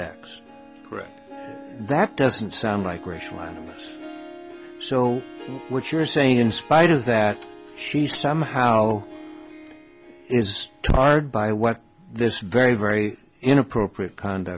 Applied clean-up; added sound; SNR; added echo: none; Harp; 19 dB; none.